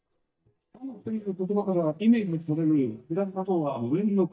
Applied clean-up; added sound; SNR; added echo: neural mask model DeepFilterNet 3.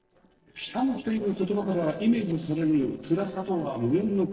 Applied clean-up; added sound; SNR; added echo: neural separator model SepFormer DNS4.